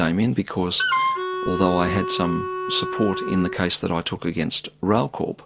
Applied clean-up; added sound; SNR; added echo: none; Wind instrument, woodwind instrument; 3 dB; none.